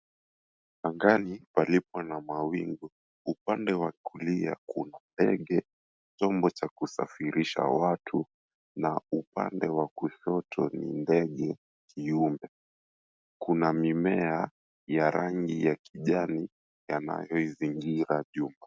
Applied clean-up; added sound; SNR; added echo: none; none; none; none.